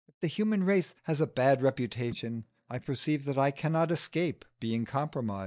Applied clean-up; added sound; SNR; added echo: neural mask model DeepFilterNet 3.